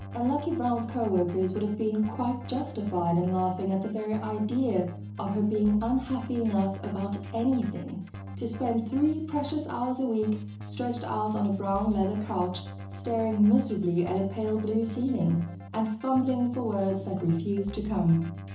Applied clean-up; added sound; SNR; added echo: none; Keyboard (musical); 12 dB; reverberation time 0.7 s.